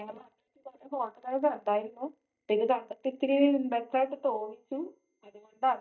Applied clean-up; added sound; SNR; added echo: neural mask model DeepFilterNet 3.